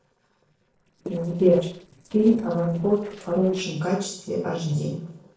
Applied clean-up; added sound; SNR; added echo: neural separator model SepFormer DNS4.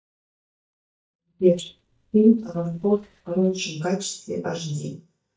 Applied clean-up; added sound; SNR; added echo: neural mask model DeepFilterNet 3.